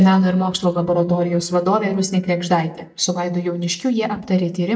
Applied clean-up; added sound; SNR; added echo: neural mask model DeepFilterNet 3.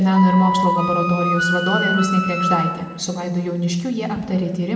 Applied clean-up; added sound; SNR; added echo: none; Wind instrument, woodwind instrument; 4 dB; reverberation time 1.5 s.